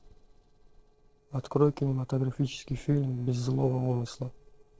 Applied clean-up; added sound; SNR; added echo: neural separator model SepFormer DNS4.